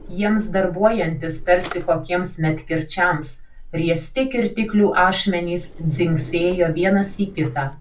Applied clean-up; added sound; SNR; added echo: none; Drawer open or close; 14 dB; reverberation time 0.2 s.